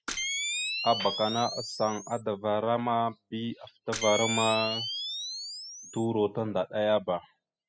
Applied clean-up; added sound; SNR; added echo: classical method spectral subtraction.